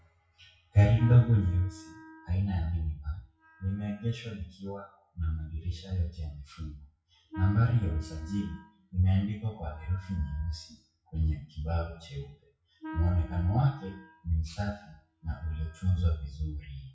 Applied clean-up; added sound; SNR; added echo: classical method WPE with log-MMSE.